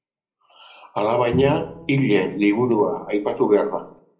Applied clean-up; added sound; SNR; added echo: none; Bowed string instrument; 14 dB; reverberation time 0.5 s.